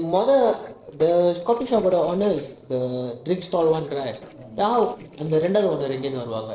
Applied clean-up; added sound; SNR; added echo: neural separator model SepFormer DNS4.